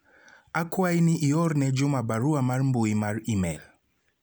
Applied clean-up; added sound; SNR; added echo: none; none; none; none.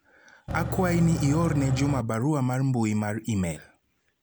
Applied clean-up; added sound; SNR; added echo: none; Engine / Truck / Car; 4 dB; none.